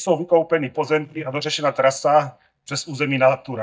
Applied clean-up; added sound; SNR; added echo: neural mask model DeepFilterNet 3.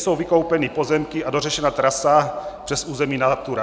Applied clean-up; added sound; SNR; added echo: none; none; none; none.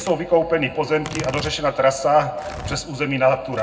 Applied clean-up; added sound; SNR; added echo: none; Tearing; 16 dB; reverberation time 0.3 s.